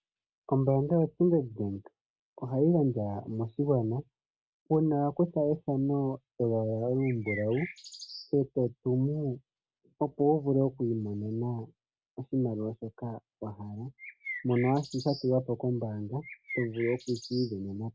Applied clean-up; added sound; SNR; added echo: none; Bird; 13 dB; none.